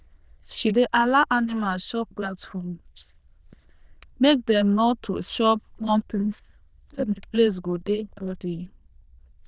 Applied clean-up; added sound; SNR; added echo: neural diffusion model UNIVERSE++.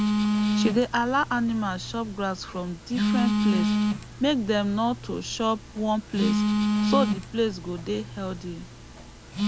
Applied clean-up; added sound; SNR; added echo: none; Telephone; 0 dB; none.